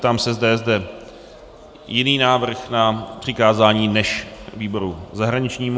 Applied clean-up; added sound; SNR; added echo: none; none; none; none.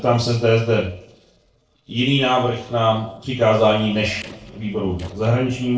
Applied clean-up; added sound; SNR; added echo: neural separator model SepFormer DNS4.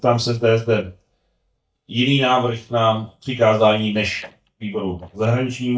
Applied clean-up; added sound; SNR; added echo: neural mask model DeepFilterNet 3.